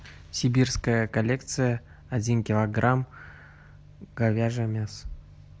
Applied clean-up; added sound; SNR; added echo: none; none; none; none.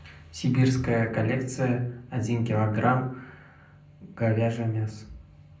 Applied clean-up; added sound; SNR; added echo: none; none; none; reverberation time 0.6 s.